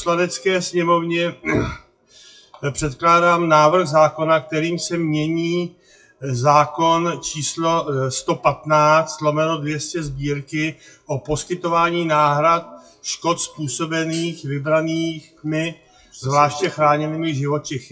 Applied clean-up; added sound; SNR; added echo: classical method WPE with log-MMSE.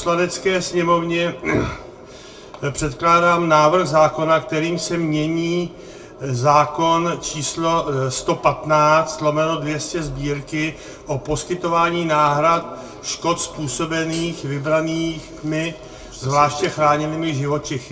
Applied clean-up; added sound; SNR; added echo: none; Hi-hat; 18 dB; reverberation time 0.2 s.